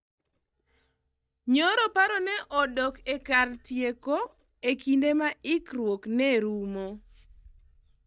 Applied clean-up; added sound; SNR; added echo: neural mask model DeepFilterNet 3.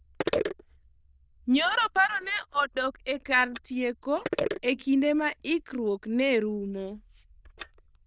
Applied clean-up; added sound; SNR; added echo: neural diffusion model UNIVERSE++.